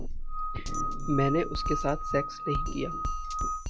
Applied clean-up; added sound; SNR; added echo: none; Screech / Glass + Drum kit; -1 dB; none.